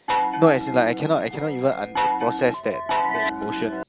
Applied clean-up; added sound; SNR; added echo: none; Chime; 2 dB; none.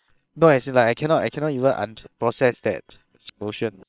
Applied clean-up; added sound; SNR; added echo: neural separator model SepFormer WHAM!.